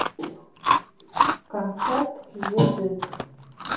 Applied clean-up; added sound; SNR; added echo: none; Chewing, mastication; 0 dB; reverberation time 0.6 s.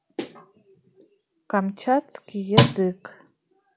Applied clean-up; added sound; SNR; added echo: none; none; none; none.